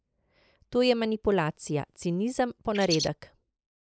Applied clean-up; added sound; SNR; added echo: neural mask model Resemble Enhance denoiser.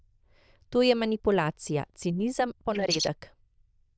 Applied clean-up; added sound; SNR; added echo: neural diffusion model UNIVERSE++.